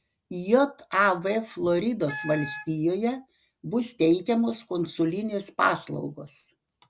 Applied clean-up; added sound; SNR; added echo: none; Wind instrument, woodwind instrument; 12 dB; none.